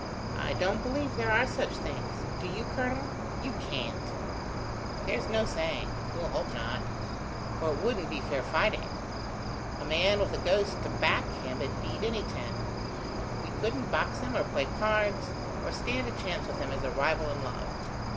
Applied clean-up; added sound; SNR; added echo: none; Cricket; 1 dB; none.